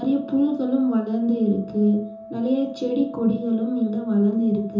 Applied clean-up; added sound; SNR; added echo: none; Organ; 17 dB; reverberation time 0.6 s.